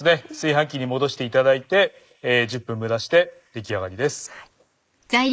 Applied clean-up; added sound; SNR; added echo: neural mask model Resemble Enhance denoiser.